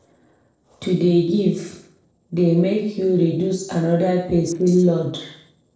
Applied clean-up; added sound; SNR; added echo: neural separator model SepFormer DNS4.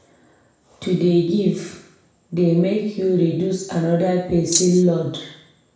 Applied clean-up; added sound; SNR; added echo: none; Rattle (instrument); 1 dB; reverberation time 0.7 s.